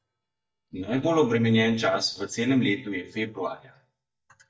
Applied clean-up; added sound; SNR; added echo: neural mask model DeepFilterNet 3.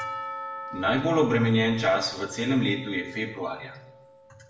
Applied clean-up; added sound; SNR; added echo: none; Percussion; 13 dB; reverberation time 0.7 s.